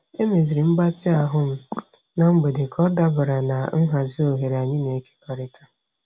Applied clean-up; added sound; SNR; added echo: none; none; none; none.